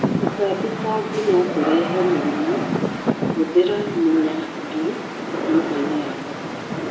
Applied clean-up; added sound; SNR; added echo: none; Rain; 3 dB; reverberation time 0.7 s.